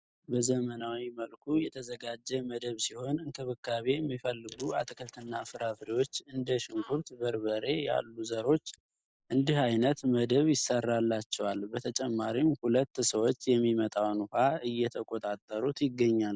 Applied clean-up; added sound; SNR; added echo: neural mask model Resemble Enhance denoiser.